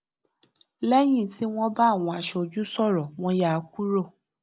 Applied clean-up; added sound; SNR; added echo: none; none; none; none.